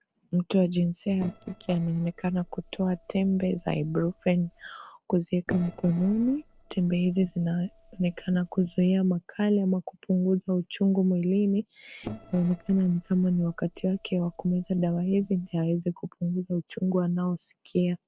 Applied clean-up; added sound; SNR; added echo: neural separator model SepFormer DNS4.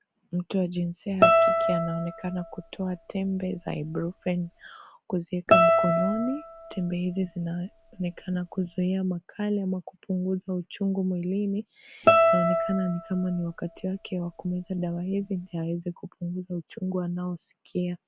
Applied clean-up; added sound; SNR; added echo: none; Guitar; -3 dB; none.